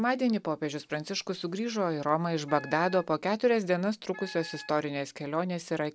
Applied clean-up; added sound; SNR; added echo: none; Wind instrument, woodwind instrument; 18 dB; none.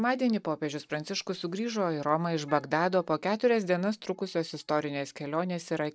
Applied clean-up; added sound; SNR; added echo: neural mask model DeepFilterNet 3.